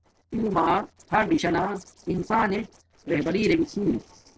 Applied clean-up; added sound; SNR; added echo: neural separator model SepFormer DNS4.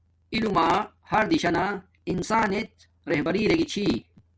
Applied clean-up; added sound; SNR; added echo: none; none; none; none.